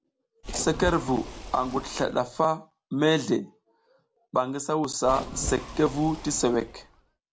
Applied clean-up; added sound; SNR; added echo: none; Splash, splatter; 11 dB; none.